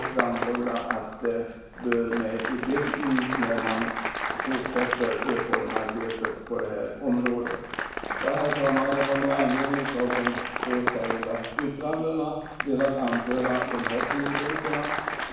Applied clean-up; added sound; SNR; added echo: none; Applause; 3 dB; reverberation time 1.1 s.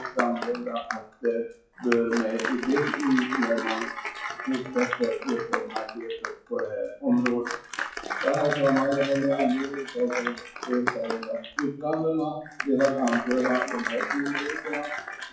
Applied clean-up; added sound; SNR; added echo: classical method WPE with log-MMSE.